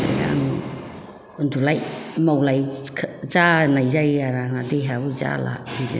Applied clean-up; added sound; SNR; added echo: none; none; none; none.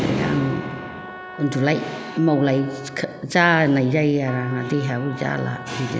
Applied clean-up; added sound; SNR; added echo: none; Trumpet; 16 dB; none.